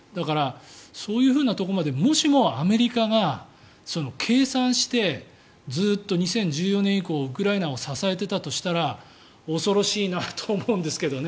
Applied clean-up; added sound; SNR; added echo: none; none; none; none.